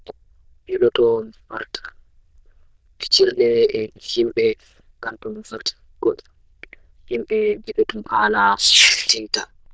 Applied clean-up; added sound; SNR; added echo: neural diffusion model UNIVERSE++.